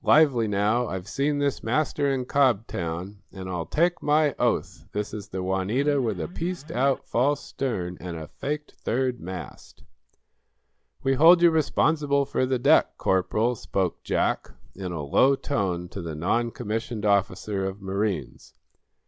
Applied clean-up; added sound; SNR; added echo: none; Alarm; 18 dB; none.